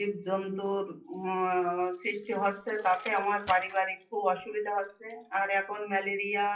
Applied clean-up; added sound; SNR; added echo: classical method WPE with log-MMSE.